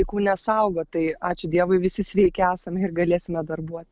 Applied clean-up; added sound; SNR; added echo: none; none; none; none.